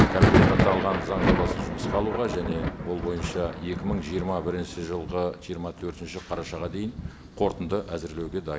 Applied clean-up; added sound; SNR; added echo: none; Thunder; -3 dB; none.